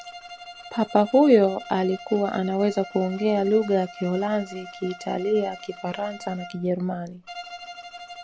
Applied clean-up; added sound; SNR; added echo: none; Bowed string instrument; 17 dB; none.